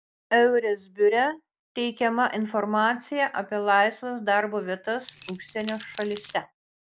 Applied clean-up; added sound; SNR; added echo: none; Rattle / Keys jangling; 11 dB; none.